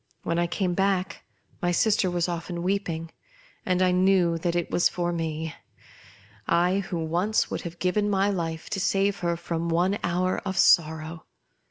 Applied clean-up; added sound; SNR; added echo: none; none; none; none.